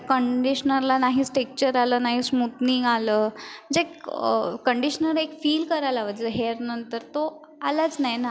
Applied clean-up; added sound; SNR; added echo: none; none; none; none.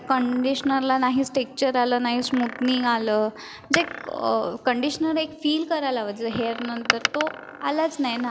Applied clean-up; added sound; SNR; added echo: none; Door; 11 dB; none.